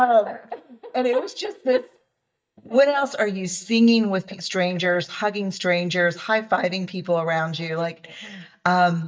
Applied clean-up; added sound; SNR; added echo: neural mask model DeepFilterNet 3.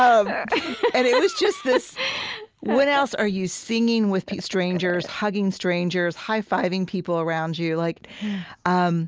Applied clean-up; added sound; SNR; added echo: none; none; none; none.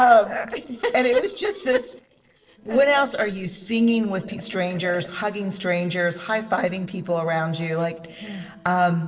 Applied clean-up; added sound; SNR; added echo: neural separator model SepFormer DNS4.